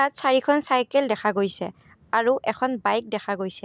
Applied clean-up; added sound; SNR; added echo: none; none; none; none.